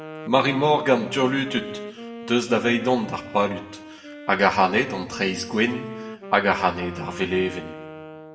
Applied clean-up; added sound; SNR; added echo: none; Wind instrument, woodwind instrument; 13 dB; reverberation time 0.8 s.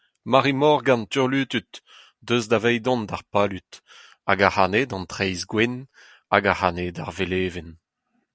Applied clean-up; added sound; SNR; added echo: none; none; none; none.